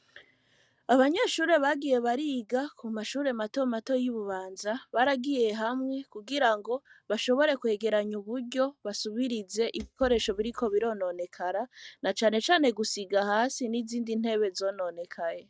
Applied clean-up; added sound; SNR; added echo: neural mask model RNNoise.